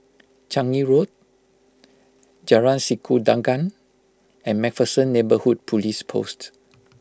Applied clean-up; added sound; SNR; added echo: none; none; none; none.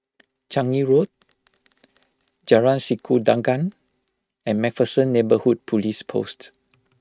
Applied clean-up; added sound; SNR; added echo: neural mask model RNNoise.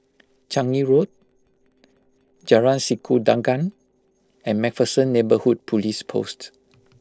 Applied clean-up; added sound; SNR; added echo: neural separator model SepFormer DNS4.